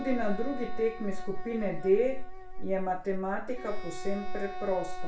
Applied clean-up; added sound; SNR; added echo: none; Wind instrument, woodwind instrument; 15 dB; reverberation time 0.3 s.